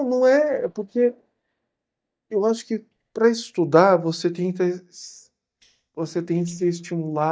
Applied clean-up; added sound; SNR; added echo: neural mask model DeepFilterNet 3.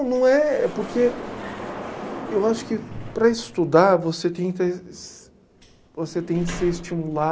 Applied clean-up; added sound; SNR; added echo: none; Sliding door; 13 dB; none.